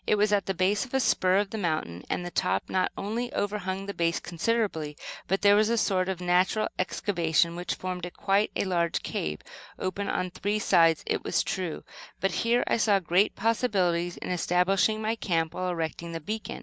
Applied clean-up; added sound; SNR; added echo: none; none; none; none.